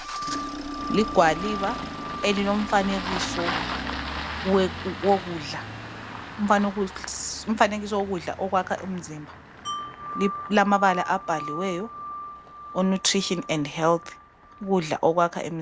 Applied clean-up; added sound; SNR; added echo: none; Engine starting + Wind chime; 8 dB; none.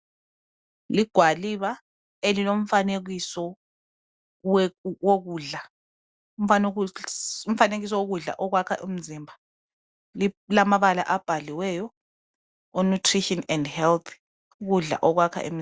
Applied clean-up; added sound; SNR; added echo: none; none; none; none.